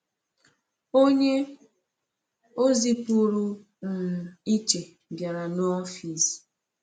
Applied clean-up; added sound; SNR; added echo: none; none; none; none.